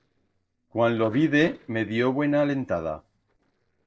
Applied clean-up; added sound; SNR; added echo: neural separator model SepFormer DNS4.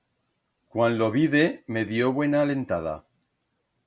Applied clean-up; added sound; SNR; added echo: none; none; none; none.